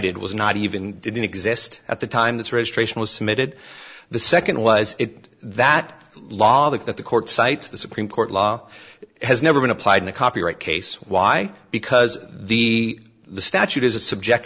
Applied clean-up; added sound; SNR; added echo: none; none; none; none.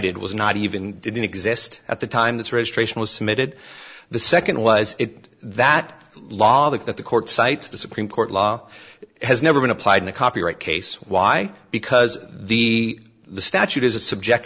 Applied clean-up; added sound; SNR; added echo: none; Tambourine; 16 dB; none.